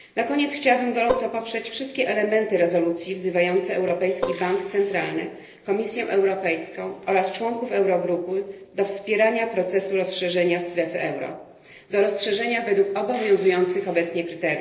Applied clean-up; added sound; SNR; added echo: neural separator model SepFormer DNS4.